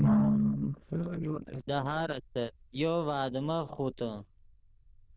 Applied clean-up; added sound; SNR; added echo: neural diffusion model UNIVERSE++.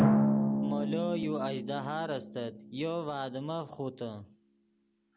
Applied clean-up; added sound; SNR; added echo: none; Drum; -4 dB; none.